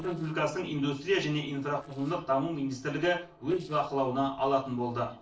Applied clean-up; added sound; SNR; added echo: neural separator model SepFormer DNS4.